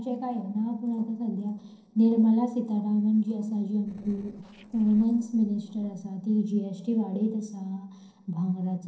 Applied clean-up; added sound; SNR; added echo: neural separator model SepFormer DNS4.